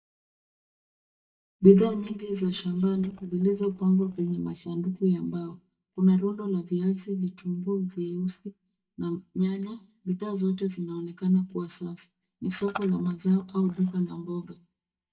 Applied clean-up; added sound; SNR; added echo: neural mask model DeepFilterNet 3.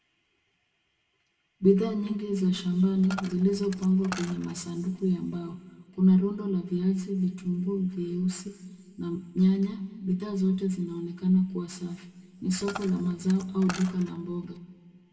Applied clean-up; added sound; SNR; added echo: none; Coin (dropping); 15 dB; reverberation time 1.4 s.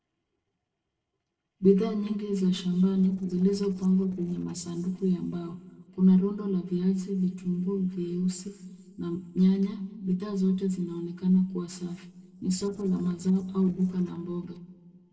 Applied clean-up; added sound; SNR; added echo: neural separator model SepFormer DNS4.